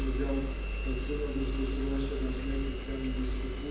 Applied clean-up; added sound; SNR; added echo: none; Engine; -3 dB; reverberation time 0.9 s.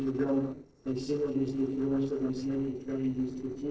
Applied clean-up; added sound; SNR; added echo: neural separator model SepFormer DNS4.